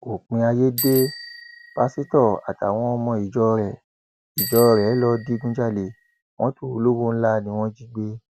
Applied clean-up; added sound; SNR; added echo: none; Bicycle bell; 13 dB; none.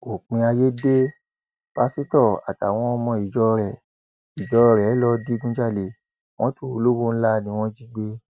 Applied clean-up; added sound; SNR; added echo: neural mask model RNNoise.